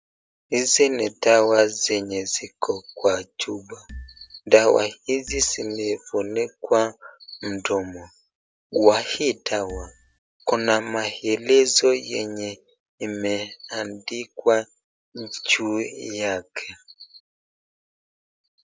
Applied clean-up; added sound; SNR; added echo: none; Marimba, xylophone; 16 dB; none.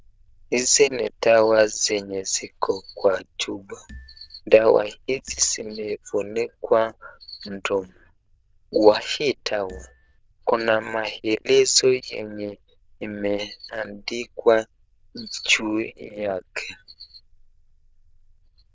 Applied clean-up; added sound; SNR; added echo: neural diffusion model UNIVERSE++.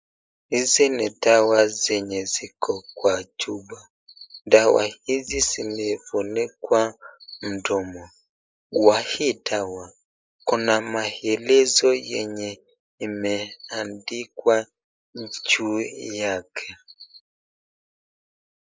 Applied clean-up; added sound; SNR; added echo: neural mask model Resemble Enhance denoiser.